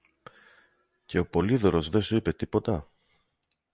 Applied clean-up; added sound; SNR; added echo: none; none; none; none.